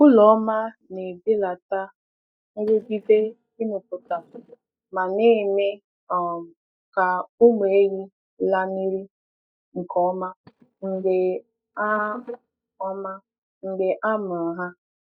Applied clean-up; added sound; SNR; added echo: neural mask model DeepFilterNet 3.